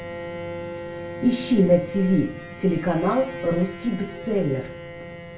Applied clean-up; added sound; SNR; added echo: none; Bowed string instrument; 12 dB; reverberation time 0.3 s.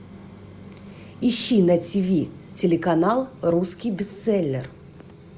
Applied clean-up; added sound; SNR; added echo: none; none; none; none.